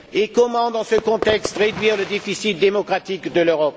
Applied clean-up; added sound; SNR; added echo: none; Fireworks; 12 dB; none.